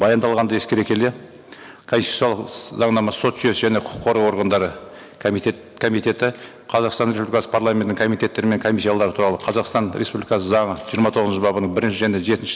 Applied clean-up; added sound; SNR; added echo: none; none; none; none.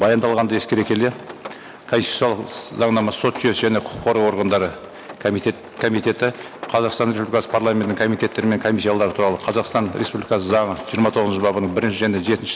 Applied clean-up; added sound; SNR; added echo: none; Rain; 18 dB; none.